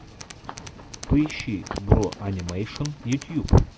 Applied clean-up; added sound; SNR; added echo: none; Tools; 18 dB; none.